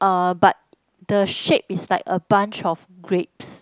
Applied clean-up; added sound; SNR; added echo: none; none; none; none.